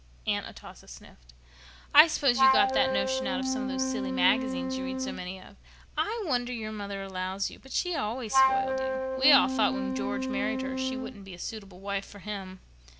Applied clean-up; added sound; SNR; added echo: none; Wind instrument, woodwind instrument; 0 dB; none.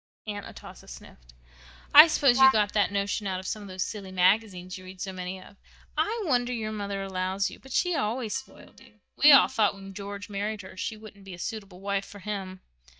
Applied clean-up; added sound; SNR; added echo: neural mask model DeepFilterNet 3.